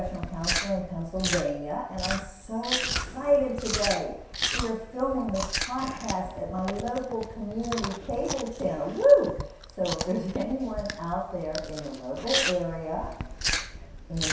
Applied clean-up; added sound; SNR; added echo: none; Chewing, mastication; 5 dB; reverberation time 0.7 s.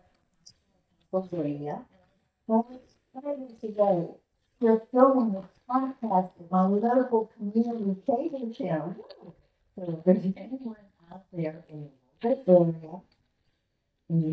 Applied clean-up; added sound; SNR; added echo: neural mask model DeepFilterNet 3.